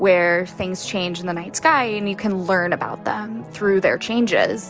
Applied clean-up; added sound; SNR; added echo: none; none; none; none.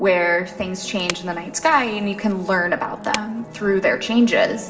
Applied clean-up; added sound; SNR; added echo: none; Wood; 15 dB; reverberation time 2.6 s.